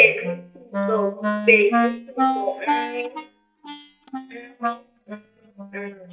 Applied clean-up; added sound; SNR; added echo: neural mask model DeepFilterNet 3.